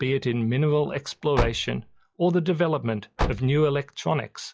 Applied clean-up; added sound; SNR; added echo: classical method log-MMSE.